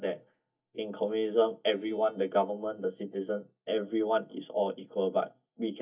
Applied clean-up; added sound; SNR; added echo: neural mask model DeepFilterNet 3.